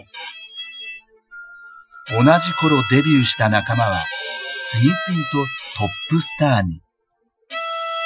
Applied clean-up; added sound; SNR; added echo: classical method Wiener filter.